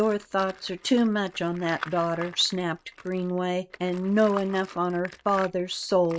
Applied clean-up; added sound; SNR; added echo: neural mask model RNNoise.